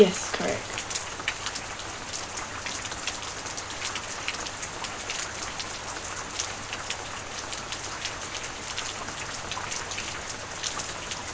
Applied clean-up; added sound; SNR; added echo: none; Rain; -1 dB; none.